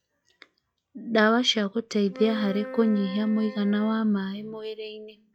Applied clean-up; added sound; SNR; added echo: classical method log-MMSE.